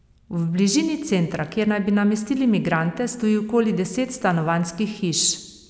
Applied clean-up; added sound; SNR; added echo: none; none; none; none.